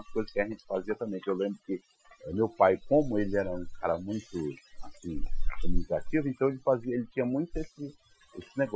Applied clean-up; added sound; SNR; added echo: classical method Wiener filter.